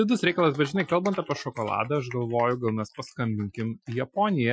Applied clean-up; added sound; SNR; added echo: classical method Wiener filter.